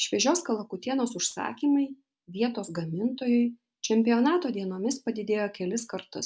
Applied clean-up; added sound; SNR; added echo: none; none; none; none.